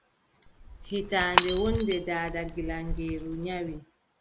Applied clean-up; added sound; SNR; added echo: none; Shatter / Crushing; 1 dB; none.